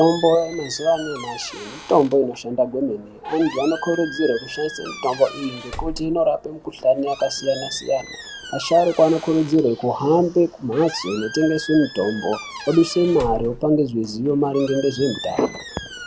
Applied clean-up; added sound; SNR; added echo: none; Squeak; 15 dB; none.